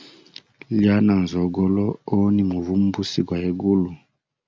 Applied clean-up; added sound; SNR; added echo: none; none; none; none.